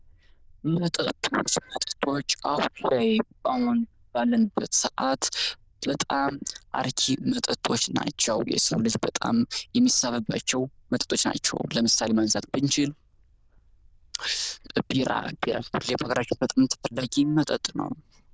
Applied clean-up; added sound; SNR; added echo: neural diffusion model UNIVERSE++.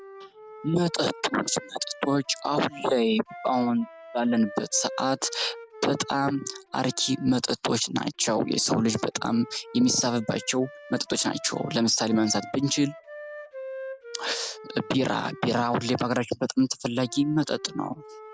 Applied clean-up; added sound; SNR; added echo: none; Wind instrument, woodwind instrument; 17 dB; none.